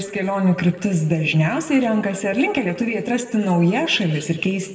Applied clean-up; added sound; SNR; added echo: none; none; none; reverberation time 1.7 s.